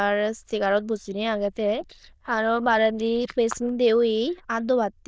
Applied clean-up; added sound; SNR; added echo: neural diffusion model UNIVERSE++.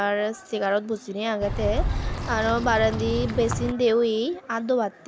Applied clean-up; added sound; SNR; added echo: none; Bird vocalization, bird call, bird song; 3 dB; none.